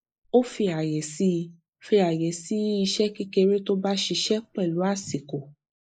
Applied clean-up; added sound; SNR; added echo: neural mask model Resemble Enhance denoiser.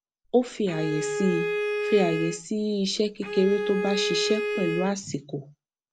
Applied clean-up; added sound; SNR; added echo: none; Bowed string instrument; 3 dB; none.